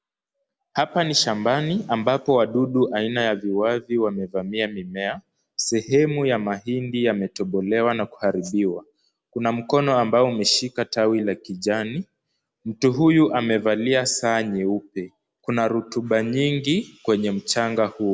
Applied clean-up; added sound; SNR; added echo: none; none; none; none.